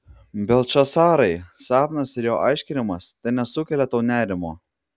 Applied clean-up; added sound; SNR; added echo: none; none; none; none.